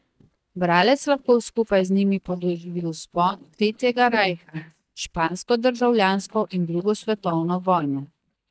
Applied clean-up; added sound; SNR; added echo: neural mask model DeepFilterNet 3.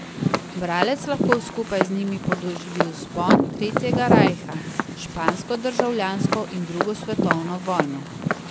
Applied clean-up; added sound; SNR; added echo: none; Walk, footsteps; -2 dB; none.